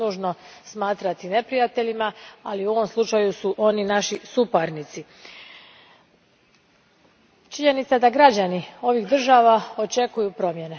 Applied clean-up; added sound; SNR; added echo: none; none; none; none.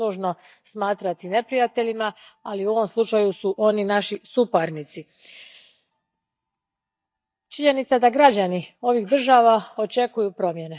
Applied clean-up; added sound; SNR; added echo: neural mask model DeepFilterNet 3.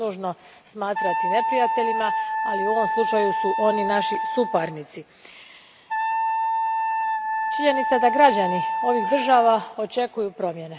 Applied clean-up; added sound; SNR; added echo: none; Wind instrument, woodwind instrument; 1 dB; none.